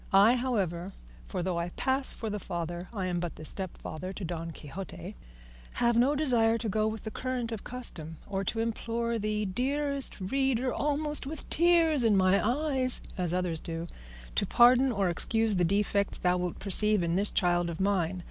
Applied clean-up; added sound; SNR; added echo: none; none; none; none.